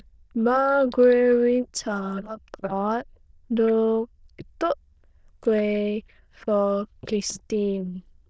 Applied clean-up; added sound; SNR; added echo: neural diffusion model UNIVERSE++.